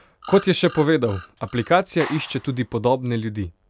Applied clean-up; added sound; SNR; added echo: none; Clapping + Bird vocalization, bird call, bird song; 17 dB; none.